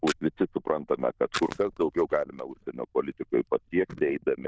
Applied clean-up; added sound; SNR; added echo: neural diffusion model UNIVERSE++.